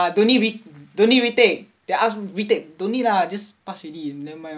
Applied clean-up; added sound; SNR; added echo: none; none; none; none.